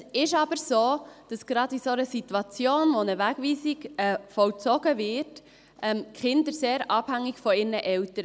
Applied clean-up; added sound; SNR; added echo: none; none; none; none.